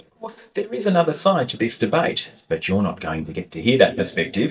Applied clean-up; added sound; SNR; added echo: neural mask model DeepFilterNet 3.